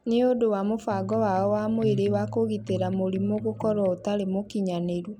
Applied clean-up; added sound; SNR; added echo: none; Electric guitar; 10 dB; none.